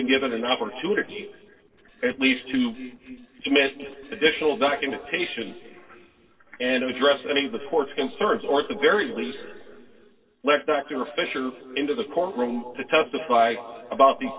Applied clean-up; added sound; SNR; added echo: neural separator model SepFormer DNS4.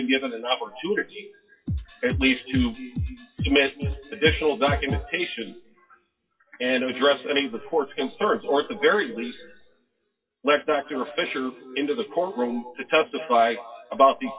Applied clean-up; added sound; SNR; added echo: classical method WPE with log-MMSE.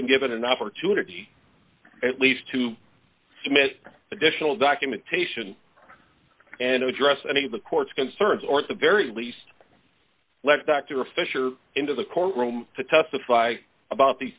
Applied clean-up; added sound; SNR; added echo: none; none; none; none.